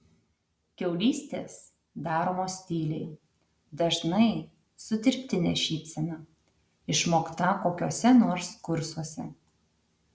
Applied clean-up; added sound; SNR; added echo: none; none; none; none.